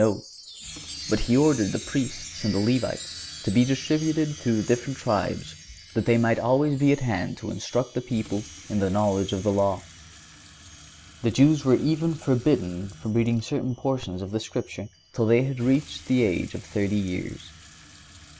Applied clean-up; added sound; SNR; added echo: none; Chime + Sink (filling or washing) / Water tap, faucet; 18 dB; none.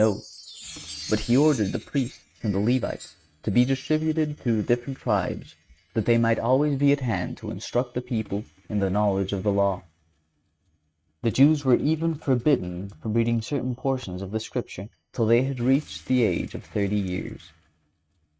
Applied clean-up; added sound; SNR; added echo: neural mask model RNNoise.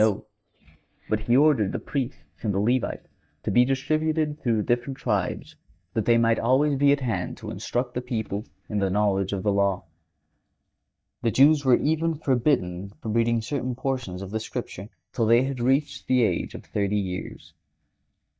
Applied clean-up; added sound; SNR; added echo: neural mask model DeepFilterNet 3.